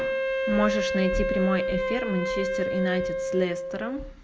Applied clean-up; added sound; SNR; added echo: none; Wind instrument, woodwind instrument; 0 dB; none.